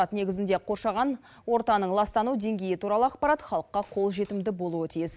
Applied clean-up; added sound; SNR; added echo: none; none; none; none.